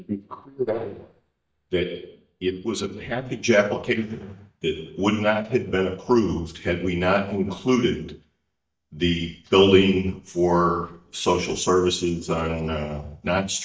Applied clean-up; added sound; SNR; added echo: neural mask model DeepFilterNet 3.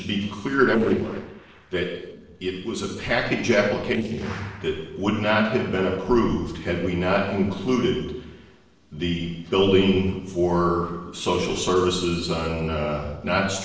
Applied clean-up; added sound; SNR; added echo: neural separator model SepFormer DNS4.